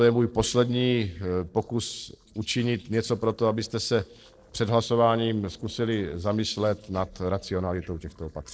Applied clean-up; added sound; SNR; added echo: neural separator model SepFormer DNS4.